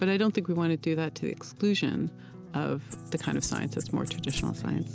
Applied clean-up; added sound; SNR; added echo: none; Rattle (instrument); 14 dB; none.